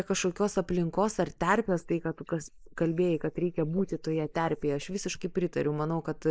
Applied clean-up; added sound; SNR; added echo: neural mask model Resemble Enhance denoiser.